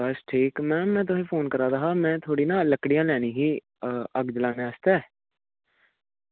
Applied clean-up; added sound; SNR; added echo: none; none; none; none.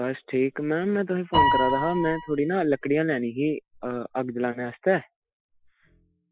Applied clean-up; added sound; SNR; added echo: classical method Wiener filter.